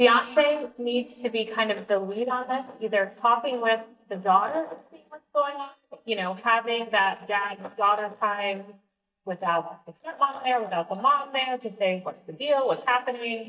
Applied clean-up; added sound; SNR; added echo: neural mask model DeepFilterNet 3.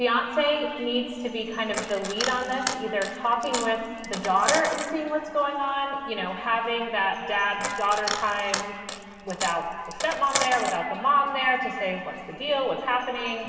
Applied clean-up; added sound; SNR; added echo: none; Coin (dropping); 10 dB; reverberation time 2.9 s.